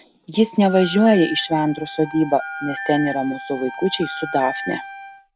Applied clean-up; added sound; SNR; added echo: none; Wind instrument, woodwind instrument + Telephone; 12 dB; none.